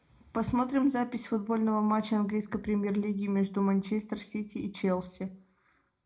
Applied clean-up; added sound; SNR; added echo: none; none; none; reverberation time 0.3 s.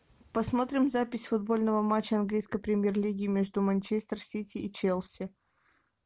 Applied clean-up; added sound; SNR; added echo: none; none; none; none.